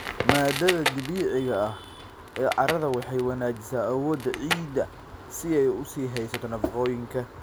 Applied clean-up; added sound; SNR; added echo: none; Crackle; 7 dB; none.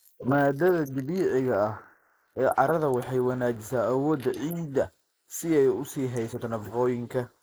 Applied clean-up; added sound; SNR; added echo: neural mask model Resemble Enhance denoiser.